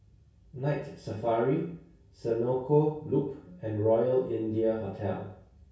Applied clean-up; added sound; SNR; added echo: none; none; none; reverberation time 0.6 s.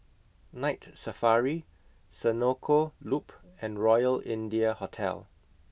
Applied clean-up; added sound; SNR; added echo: none; none; none; none.